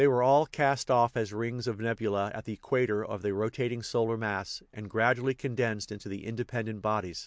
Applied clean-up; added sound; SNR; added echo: none; none; none; none.